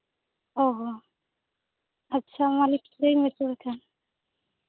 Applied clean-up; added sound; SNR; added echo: none; none; none; none.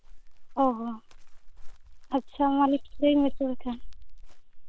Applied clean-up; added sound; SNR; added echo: none; Chirp, tweet; 7 dB; none.